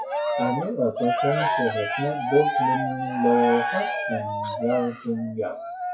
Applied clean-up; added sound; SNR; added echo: classical method WPE with log-MMSE.